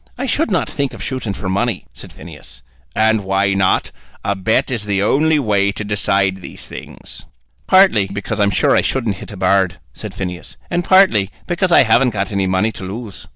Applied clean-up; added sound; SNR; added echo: none; none; none; none.